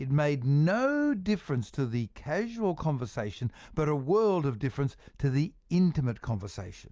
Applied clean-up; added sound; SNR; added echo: none; none; none; none.